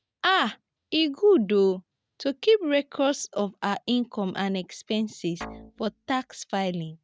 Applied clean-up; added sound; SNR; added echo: neural mask model RNNoise.